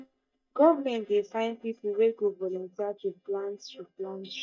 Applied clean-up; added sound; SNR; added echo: neural mask model DeepFilterNet 3.